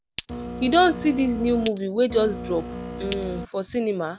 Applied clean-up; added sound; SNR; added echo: none; Glass + Printer; 10 dB; none.